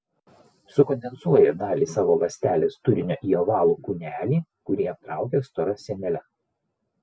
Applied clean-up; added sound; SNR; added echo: none; none; none; none.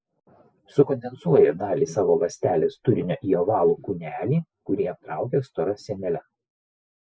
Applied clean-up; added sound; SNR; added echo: neural mask model Resemble Enhance denoiser.